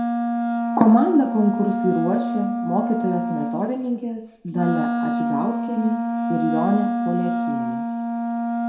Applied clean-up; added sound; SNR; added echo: none; Wind instrument, woodwind instrument; 1 dB; reverberation time 0.5 s.